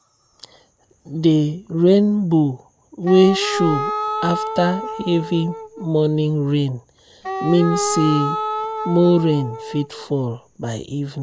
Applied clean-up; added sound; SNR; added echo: none; Wind instrument, woodwind instrument; 6 dB; none.